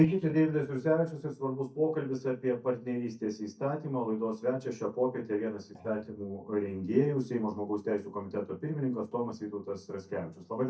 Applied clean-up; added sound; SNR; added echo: neural mask model DeepFilterNet 3.